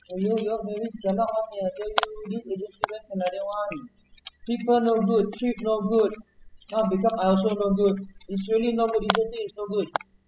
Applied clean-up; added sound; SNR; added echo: classical method spectral subtraction.